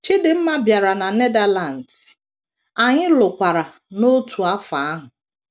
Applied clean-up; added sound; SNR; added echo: none; none; none; none.